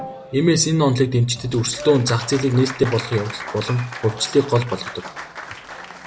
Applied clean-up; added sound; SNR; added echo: none; Applause; 14 dB; none.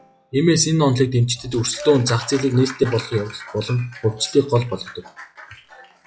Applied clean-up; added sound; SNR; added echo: classical method log-MMSE.